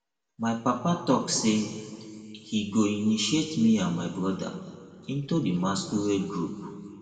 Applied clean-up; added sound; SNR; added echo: none; none; none; reverberation time 1.7 s.